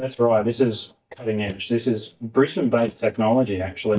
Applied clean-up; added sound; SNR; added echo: neural mask model DeepFilterNet 3.